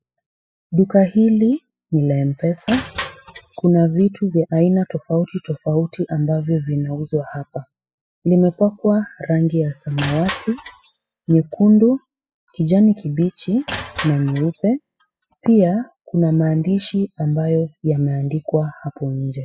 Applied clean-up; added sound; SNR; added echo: classical method spectral subtraction.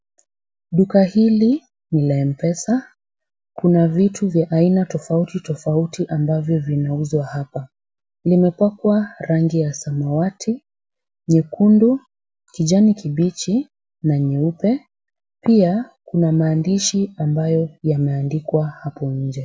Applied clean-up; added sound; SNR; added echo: none; none; none; none.